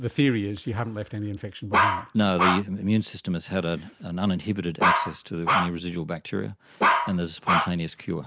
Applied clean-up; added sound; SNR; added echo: none; Bark; -3 dB; none.